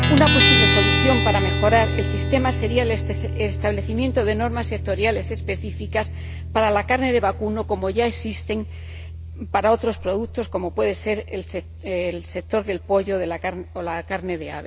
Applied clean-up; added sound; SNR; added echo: none; Guitar; 1 dB; none.